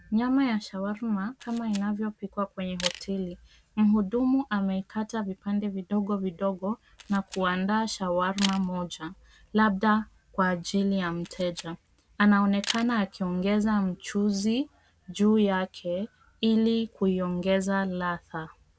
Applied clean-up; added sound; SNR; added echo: none; Camera; 15 dB; none.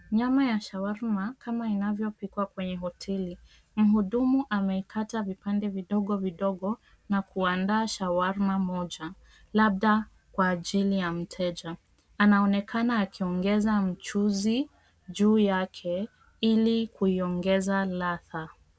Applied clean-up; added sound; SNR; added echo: none; none; none; none.